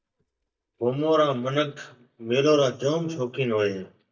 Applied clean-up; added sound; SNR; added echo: neural mask model DeepFilterNet 3.